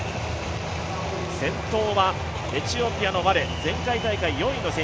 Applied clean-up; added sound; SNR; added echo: none; none; none; none.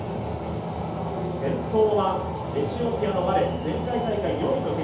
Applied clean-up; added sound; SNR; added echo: none; none; none; reverberation time 0.8 s.